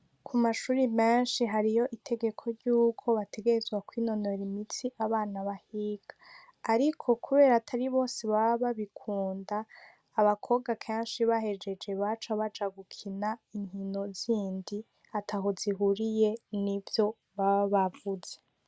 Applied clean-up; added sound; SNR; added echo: none; none; none; none.